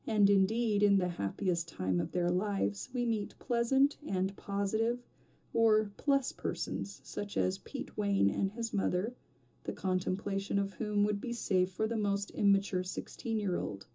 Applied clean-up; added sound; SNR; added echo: none; none; none; reverberation time 0.2 s.